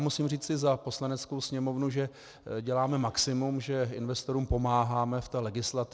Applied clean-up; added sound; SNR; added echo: none; none; none; none.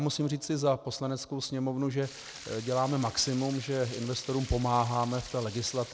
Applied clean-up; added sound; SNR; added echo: none; Stream; 15 dB; none.